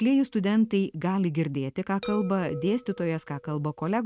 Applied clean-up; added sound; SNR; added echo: neural mask model RNNoise.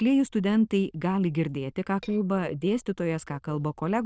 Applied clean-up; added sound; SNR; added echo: neural diffusion model UNIVERSE++.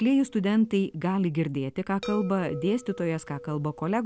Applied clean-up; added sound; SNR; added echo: none; Chime; 17 dB; none.